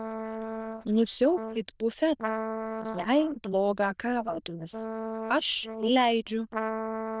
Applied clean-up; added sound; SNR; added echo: neural diffusion model UNIVERSE++.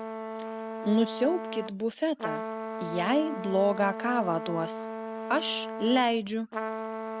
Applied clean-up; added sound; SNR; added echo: none; Trumpet; 7 dB; none.